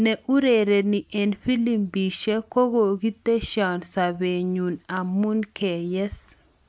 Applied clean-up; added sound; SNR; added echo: none; none; none; none.